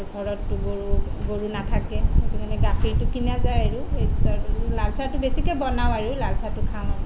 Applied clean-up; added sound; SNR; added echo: none; none; none; none.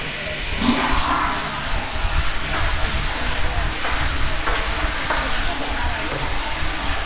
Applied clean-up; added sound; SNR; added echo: none; Toilet flush / Water; 2 dB; reverberation time 0.2 s.